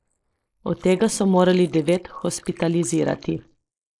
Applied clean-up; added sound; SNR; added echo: neural mask model Resemble Enhance denoiser.